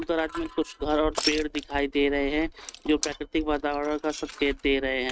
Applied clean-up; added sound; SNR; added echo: neural mask model RNNoise.